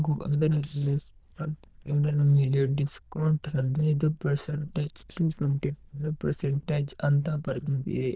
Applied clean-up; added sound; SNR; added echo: neural diffusion model UNIVERSE++.